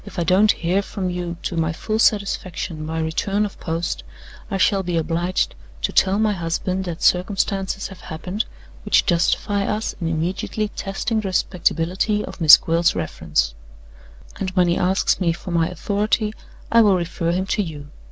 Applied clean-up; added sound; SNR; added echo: none; none; none; none.